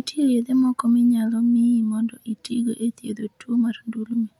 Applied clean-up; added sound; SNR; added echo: none; none; none; none.